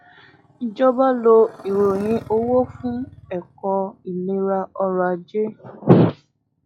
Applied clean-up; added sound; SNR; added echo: classical method log-MMSE.